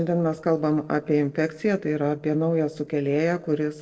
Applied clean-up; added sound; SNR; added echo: neural separator model SepFormer DNS4.